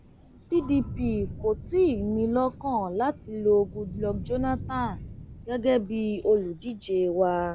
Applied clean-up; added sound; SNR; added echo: none; Thunder; 12 dB; none.